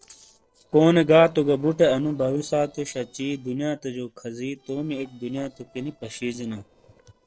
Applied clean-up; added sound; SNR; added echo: neural separator model SepFormer DNS4.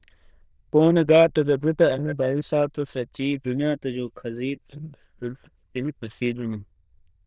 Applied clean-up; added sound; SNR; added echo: neural diffusion model UNIVERSE++.